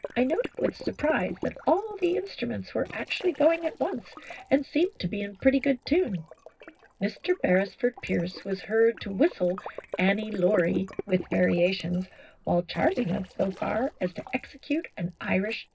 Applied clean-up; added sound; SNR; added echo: neural separator model SepFormer DNS4.